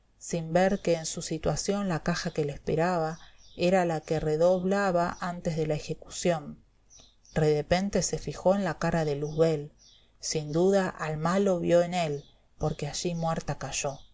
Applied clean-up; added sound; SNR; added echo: none; none; none; none.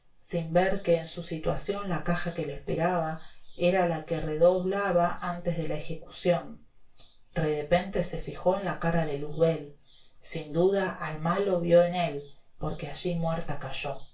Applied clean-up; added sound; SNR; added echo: none; none; none; reverberation time 0.3 s.